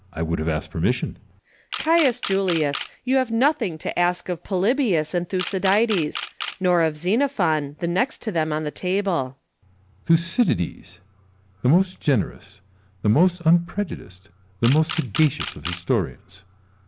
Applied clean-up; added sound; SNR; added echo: none; Camera; 11 dB; none.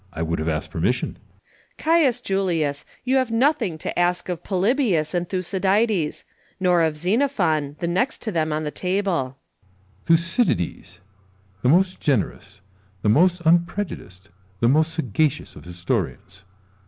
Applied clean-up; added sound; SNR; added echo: none; none; none; none.